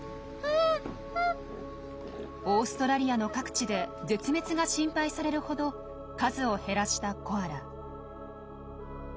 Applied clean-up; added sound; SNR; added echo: none; none; none; none.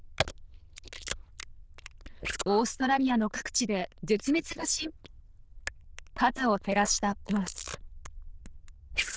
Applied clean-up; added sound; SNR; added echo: neural diffusion model UNIVERSE++.